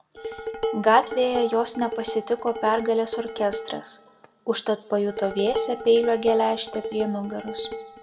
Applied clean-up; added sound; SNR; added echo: none; Dishes, pots, and pans; 9 dB; reverberation time 1.0 s.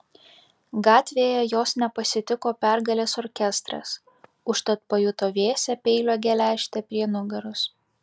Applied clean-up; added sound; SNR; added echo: none; none; none; none.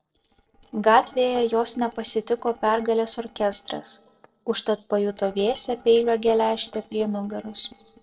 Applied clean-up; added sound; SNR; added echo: neural separator model SepFormer DNS4.